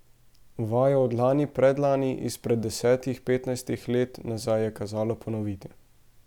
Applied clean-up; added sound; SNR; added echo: none; none; none; none.